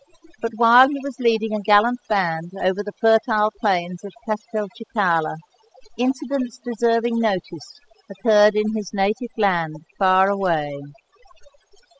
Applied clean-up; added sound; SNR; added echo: classical method spectral subtraction.